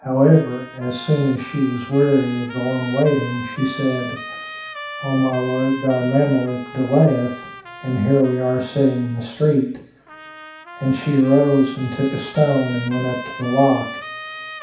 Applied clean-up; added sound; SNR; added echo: none; Trumpet; 15 dB; reverberation time 0.7 s.